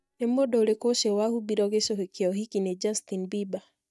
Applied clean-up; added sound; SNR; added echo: neural mask model DeepFilterNet 3.